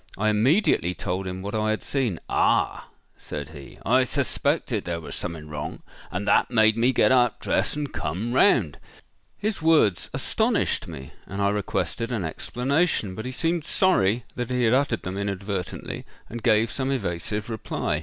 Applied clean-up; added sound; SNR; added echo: none; none; none; none.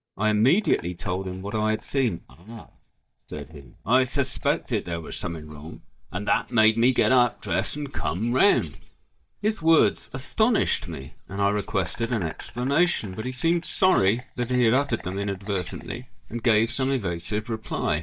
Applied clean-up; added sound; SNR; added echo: neural mask model DeepFilterNet 3.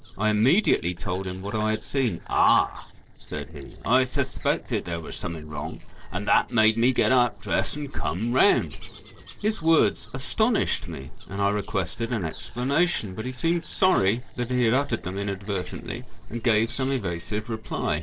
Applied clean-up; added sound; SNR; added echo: neural separator model SepFormer DNS4.